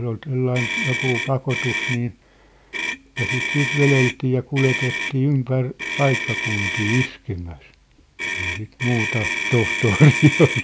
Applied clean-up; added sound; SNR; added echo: none; Motor vehicle (road); 5 dB; none.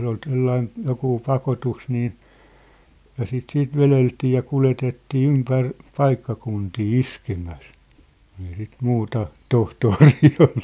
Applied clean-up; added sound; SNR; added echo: none; none; none; none.